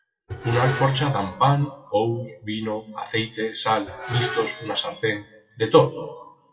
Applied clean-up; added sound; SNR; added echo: classical method WPE with log-MMSE.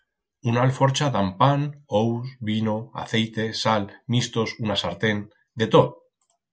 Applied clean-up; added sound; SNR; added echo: none; none; none; none.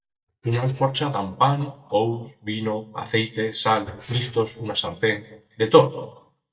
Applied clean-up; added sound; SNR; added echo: neural mask model DeepFilterNet 3.